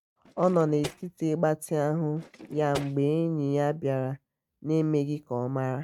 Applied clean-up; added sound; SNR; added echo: neural mask model RNNoise.